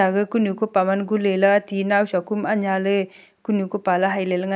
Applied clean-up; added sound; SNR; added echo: none; none; none; none.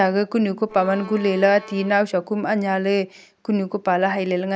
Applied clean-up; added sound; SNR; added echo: none; Bowed string instrument; 18 dB; none.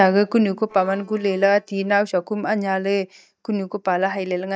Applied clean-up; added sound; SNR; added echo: neural mask model DeepFilterNet 3.